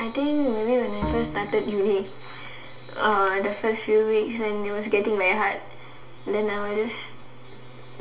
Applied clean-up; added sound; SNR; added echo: none; Bowed string instrument; 9 dB; reverberation time 0.2 s.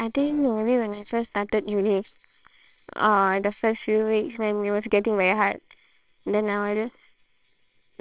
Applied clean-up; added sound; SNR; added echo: neural separator model SepFormer WHAMR!.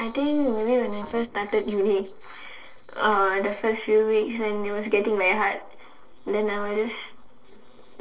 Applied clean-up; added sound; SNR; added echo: neural separator model SepFormer DNS4.